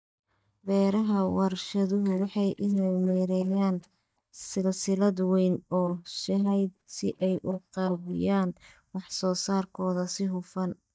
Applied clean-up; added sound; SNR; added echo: neural mask model DeepFilterNet 3.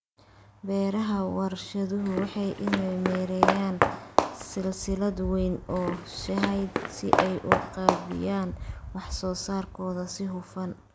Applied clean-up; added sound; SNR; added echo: none; Walk, footsteps; -1 dB; none.